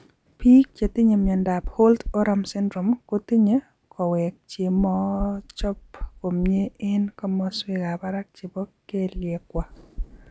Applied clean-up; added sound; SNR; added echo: none; Knock; 14 dB; none.